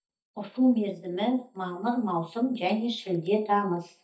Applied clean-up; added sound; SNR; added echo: neural mask model DeepFilterNet 3.